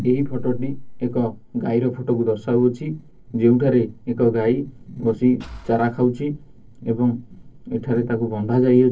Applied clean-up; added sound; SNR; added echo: neural separator model SepFormer DNS4.